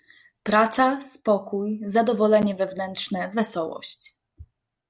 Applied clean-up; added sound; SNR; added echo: none; none; none; none.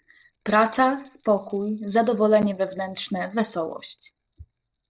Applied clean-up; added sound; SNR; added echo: neural separator model SepFormer DNS4.